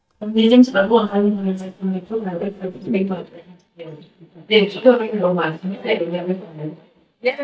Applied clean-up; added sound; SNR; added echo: neural mask model DeepFilterNet 3.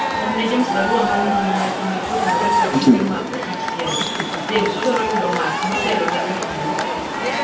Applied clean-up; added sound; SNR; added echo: none; Crowd / Cheering; -4 dB; reverberation time 0.3 s.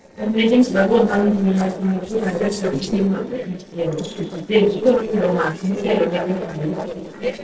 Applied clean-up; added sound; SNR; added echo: neural separator model SepFormer DNS4.